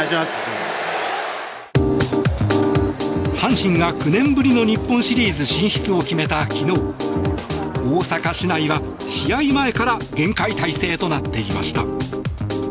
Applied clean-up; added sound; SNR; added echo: none; none; none; none.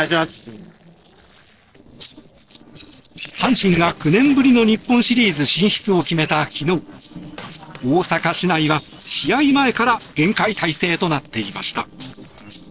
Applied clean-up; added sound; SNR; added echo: neural separator model SepFormer DNS4.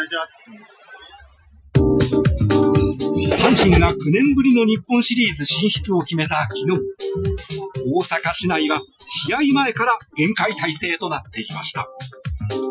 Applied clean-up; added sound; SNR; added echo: classical method Wiener filter.